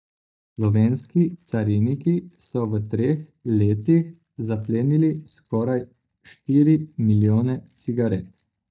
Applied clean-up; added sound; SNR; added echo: neural mask model DeepFilterNet 3.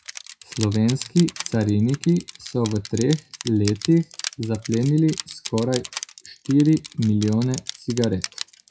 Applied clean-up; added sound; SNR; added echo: classical method WPE with log-MMSE.